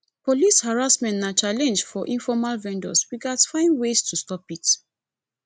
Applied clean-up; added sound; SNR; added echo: none; none; none; none.